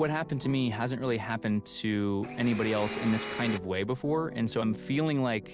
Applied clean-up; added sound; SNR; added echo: none; Domestic sounds, home sounds; 9 dB; none.